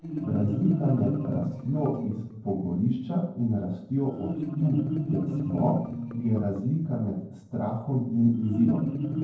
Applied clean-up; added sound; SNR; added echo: neural separator model SepFormer DNS4.